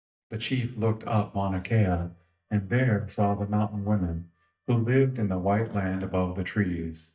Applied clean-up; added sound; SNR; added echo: neural mask model DeepFilterNet 3.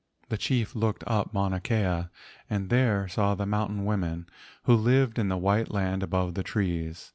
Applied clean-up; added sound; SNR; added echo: none; none; none; none.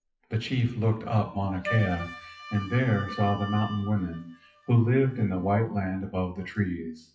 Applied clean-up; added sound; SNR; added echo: classical method WPE with log-MMSE.